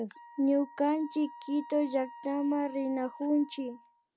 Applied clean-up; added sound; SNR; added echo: none; Wind instrument, woodwind instrument; 18 dB; none.